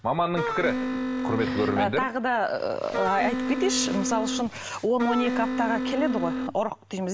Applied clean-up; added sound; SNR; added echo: none; Wind instrument, woodwind instrument; 2 dB; none.